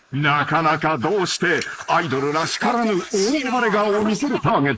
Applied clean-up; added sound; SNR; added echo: neural mask model Resemble Enhance denoiser.